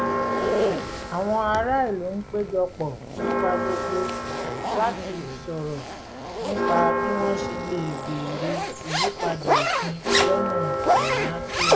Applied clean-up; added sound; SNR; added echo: none; Zipper (clothing) + Church bell; -3 dB; none.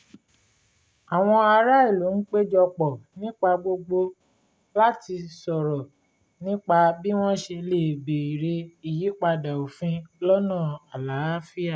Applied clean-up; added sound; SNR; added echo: none; none; none; none.